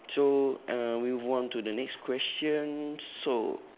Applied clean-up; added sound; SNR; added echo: none; none; none; none.